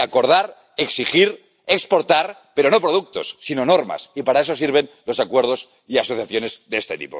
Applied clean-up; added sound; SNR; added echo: none; none; none; none.